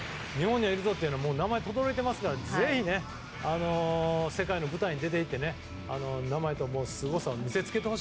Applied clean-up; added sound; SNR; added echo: none; none; none; none.